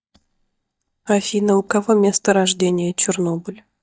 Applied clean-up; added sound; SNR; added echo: neural mask model DeepFilterNet 3.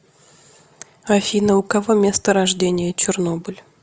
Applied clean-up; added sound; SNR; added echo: none; none; none; none.